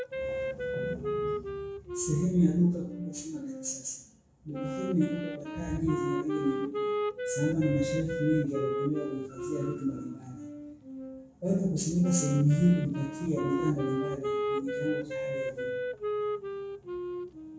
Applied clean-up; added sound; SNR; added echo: none; Wind instrument, woodwind instrument; 4 dB; reverberation time 0.6 s.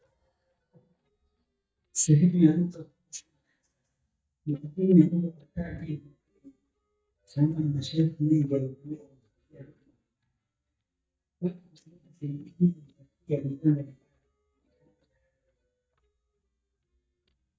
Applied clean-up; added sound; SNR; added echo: neural mask model DeepFilterNet 3.